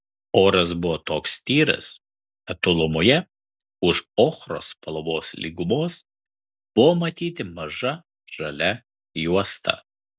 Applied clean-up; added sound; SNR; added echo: none; none; none; none.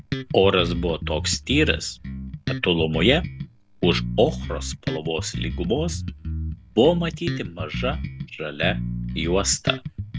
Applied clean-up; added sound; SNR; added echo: none; Bass guitar; 5 dB; none.